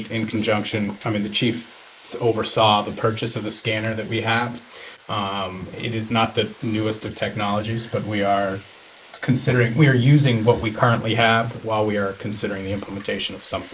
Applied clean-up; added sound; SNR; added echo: neural mask model Resemble Enhance denoiser.